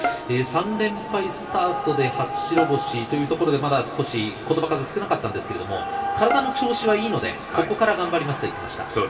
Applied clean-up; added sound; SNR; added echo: none; Bowed string instrument; 12 dB; reverberation time 1.6 s.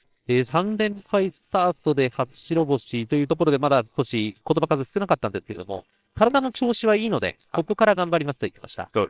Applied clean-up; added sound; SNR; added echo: neural separator model SepFormer WHAMR!.